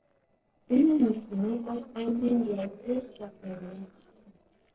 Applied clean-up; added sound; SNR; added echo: neural separator model SepFormer DNS4.